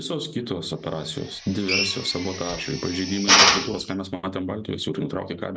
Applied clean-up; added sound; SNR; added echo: none; Drill; -4 dB; none.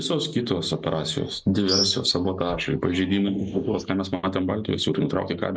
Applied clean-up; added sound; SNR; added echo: neural mask model Resemble Enhance denoiser.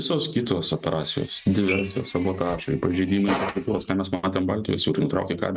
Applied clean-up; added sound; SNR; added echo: neural mask model RNNoise.